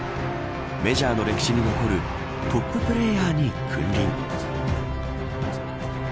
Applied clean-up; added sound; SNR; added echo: none; none; none; none.